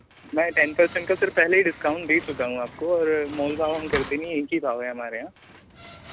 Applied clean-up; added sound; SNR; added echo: none; Slam; 16 dB; none.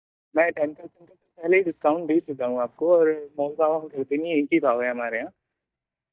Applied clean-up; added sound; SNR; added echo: neural mask model DeepFilterNet 3.